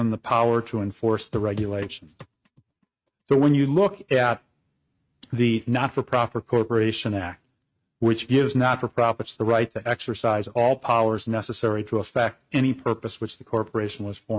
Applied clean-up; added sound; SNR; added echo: neural mask model RNNoise.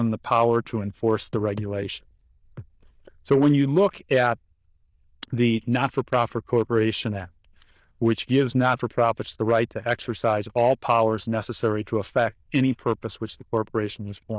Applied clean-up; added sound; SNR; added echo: neural diffusion model UNIVERSE++.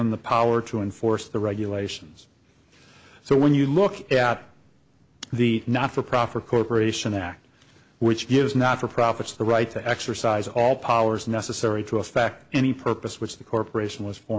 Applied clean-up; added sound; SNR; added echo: none; none; none; none.